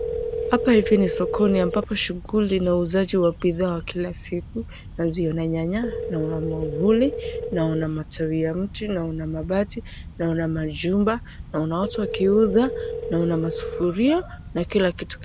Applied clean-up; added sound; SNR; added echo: none; Telephone; 8 dB; none.